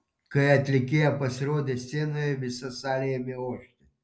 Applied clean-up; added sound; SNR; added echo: none; none; none; none.